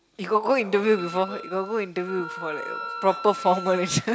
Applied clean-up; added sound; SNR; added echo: none; Wind instrument, woodwind instrument + Wind instrument, woodwind instrument; 12 dB; none.